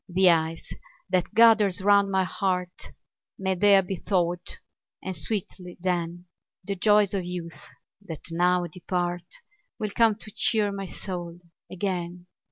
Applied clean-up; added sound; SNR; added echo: none; none; none; none.